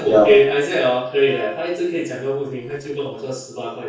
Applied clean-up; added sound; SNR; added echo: neural separator model SepFormer DNS4.